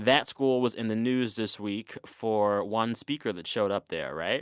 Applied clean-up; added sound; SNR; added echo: none; none; none; none.